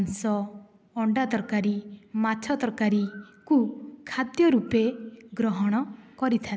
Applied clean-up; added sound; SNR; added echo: none; none; none; none.